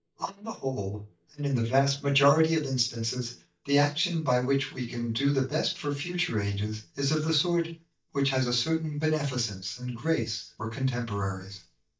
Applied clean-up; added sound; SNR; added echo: neural mask model DeepFilterNet 3.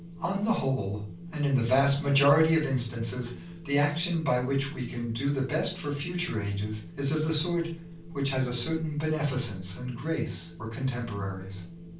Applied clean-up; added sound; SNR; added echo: none; Wind; 15 dB; reverberation time 0.3 s.